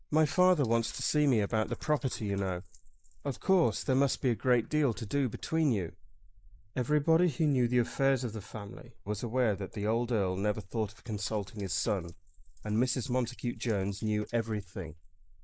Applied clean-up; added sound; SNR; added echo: neural mask model Resemble Enhance denoiser.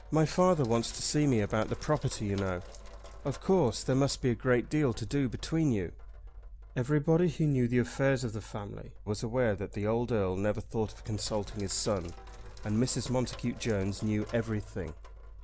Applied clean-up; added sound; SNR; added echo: none; Sink (filling or washing); 18 dB; none.